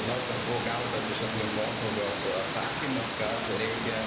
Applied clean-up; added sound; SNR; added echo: none; Water; 1 dB; none.